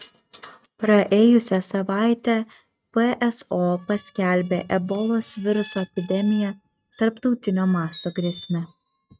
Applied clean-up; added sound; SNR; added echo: neural mask model RNNoise.